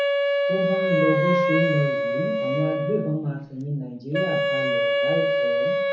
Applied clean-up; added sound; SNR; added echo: none; Wind instrument, woodwind instrument; -4 dB; reverberation time 0.5 s.